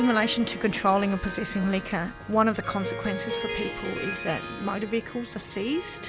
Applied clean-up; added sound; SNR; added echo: none; Harp; 9 dB; none.